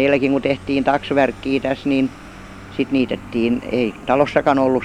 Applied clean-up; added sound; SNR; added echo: none; Vehicle; 18 dB; none.